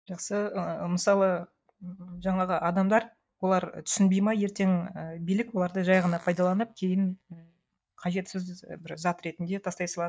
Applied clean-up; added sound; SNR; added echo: neural mask model DeepFilterNet 3.